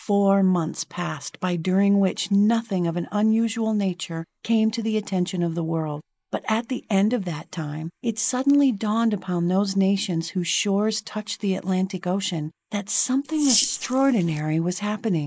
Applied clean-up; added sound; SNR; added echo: neural mask model Resemble Enhance denoiser.